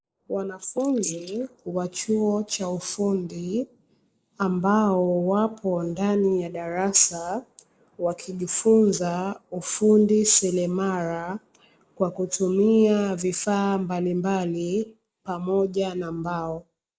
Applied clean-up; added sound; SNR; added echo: neural mask model Resemble Enhance denoiser.